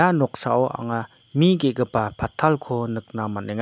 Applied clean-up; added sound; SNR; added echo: none; none; none; none.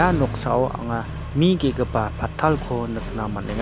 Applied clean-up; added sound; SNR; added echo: none; Accelerating, revving, vroom; 7 dB; none.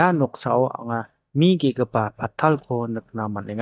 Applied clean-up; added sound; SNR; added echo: neural mask model DeepFilterNet 3.